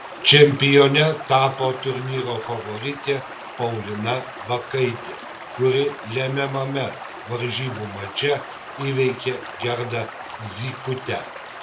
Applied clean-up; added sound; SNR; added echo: none; Stream; 13 dB; none.